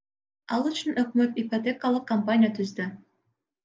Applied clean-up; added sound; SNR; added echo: none; none; none; none.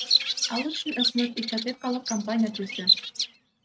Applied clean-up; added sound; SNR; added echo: neural mask model RNNoise.